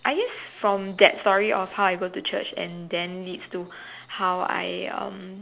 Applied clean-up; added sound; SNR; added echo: none; none; none; none.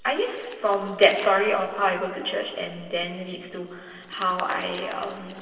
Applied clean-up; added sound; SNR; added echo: neural separator model SepFormer DNS4.